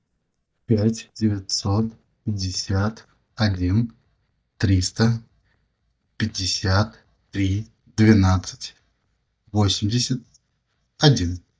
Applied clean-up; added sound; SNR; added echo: neural mask model DeepFilterNet 3.